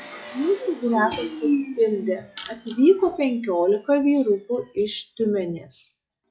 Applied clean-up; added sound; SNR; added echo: classical method log-MMSE.